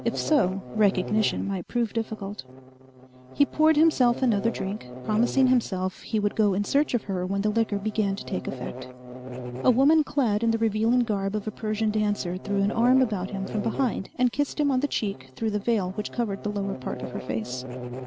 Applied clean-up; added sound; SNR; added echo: none; Buzz; 13 dB; none.